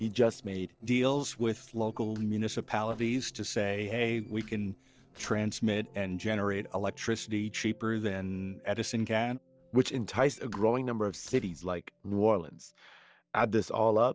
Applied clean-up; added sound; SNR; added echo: neural separator model SepFormer DNS4.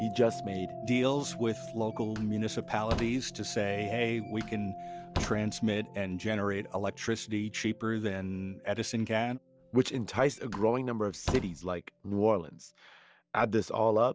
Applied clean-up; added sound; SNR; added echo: none; Slam; 10 dB; none.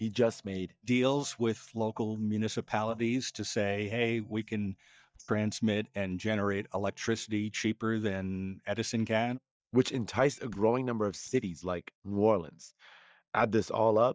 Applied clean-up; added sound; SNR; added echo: neural mask model DeepFilterNet 3.